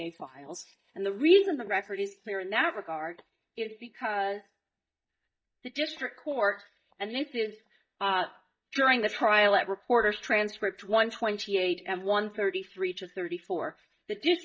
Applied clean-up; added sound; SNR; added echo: neural mask model DeepFilterNet 3.